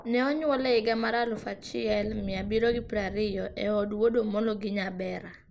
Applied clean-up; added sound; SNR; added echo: none; Thunder; 17 dB; none.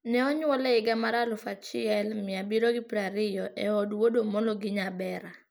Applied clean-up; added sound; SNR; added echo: none; none; none; none.